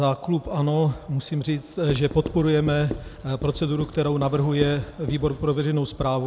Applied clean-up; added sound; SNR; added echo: none; Writing; 12 dB; none.